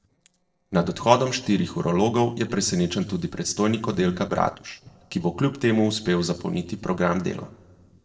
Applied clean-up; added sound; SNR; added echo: neural separator model SepFormer DNS4.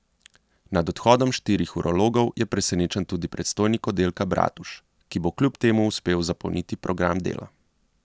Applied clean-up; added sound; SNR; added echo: none; none; none; none.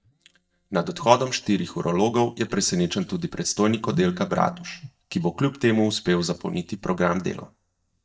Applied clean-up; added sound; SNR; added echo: neural mask model DeepFilterNet 3.